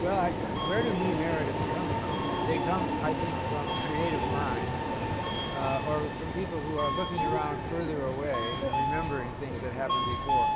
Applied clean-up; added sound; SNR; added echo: none; Subway, metro, underground; -3 dB; none.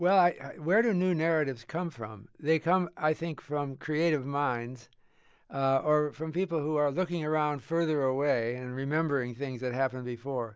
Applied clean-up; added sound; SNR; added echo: none; none; none; none.